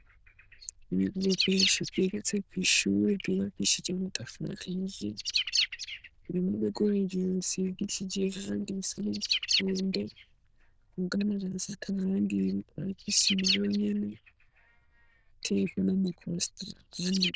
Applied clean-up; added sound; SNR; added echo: neural diffusion model UNIVERSE++.